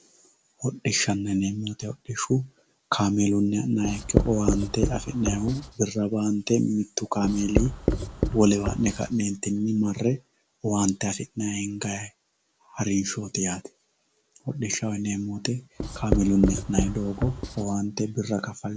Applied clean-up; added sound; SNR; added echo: none; Writing; 2 dB; none.